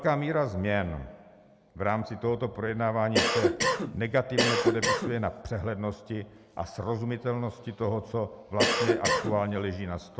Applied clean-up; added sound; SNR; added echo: none; Cough; -3 dB; none.